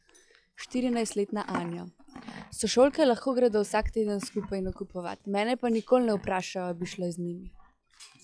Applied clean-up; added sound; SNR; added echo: classical method log-MMSE.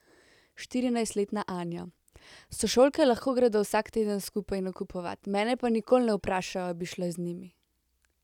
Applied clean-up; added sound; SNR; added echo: none; none; none; none.